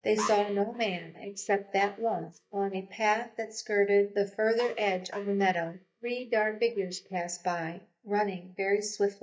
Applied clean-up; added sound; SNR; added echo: neural mask model DeepFilterNet 3.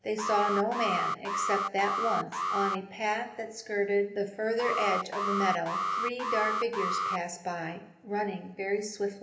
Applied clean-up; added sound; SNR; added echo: none; Alarm; 1 dB; reverberation time 0.8 s.